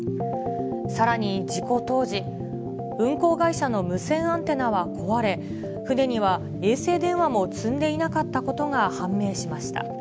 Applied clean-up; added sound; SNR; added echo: none; none; none; none.